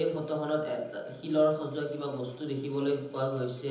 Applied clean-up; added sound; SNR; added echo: none; none; none; reverberation time 1.3 s.